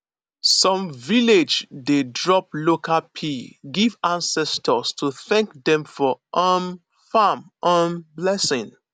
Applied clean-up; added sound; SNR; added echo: none; none; none; none.